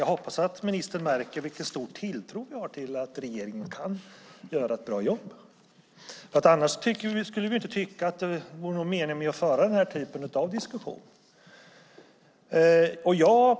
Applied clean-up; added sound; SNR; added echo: none; none; none; none.